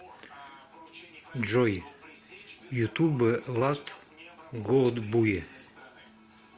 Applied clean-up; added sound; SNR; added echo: none; none; none; none.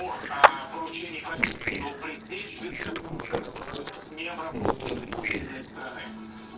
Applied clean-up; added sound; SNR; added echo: neural separator model SepFormer DNS4.